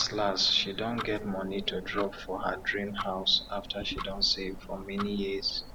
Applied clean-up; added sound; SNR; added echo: none; Tick-tock; 11 dB; none.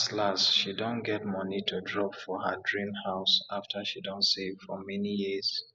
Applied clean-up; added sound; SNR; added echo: none; none; none; none.